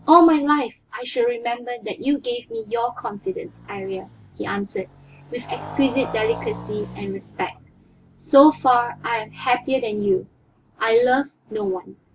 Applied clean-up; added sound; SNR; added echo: none; Motorcycle; 19 dB; none.